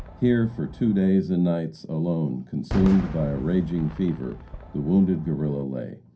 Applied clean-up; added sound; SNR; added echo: none; Fireworks; 13 dB; reverberation time 0.3 s.